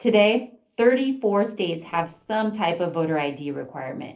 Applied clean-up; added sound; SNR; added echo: neural separator model SepFormer DNS4.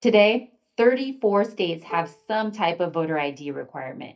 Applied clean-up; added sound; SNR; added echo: neural mask model DeepFilterNet 3.